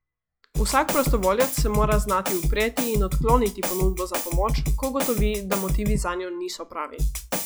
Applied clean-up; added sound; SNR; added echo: classical method log-MMSE.